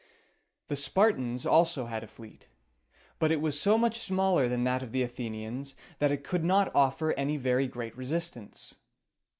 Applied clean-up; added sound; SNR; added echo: none; none; none; none.